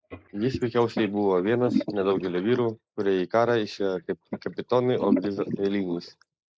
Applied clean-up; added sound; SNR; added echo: neural mask model Resemble Enhance denoiser.